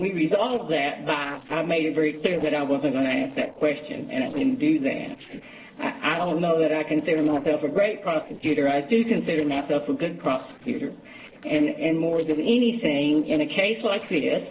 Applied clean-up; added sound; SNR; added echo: neural separator model SepFormer DNS4.